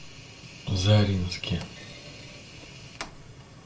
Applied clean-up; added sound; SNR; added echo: none; Thump, thud; 18 dB; reverberation time 0.3 s.